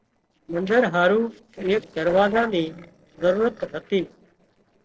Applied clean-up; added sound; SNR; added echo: neural separator model SepFormer DNS4.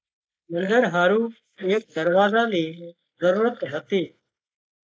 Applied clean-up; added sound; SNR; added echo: neural mask model Resemble Enhance denoiser.